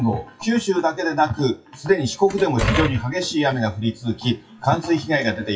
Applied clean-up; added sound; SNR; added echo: classical method WPE with log-MMSE.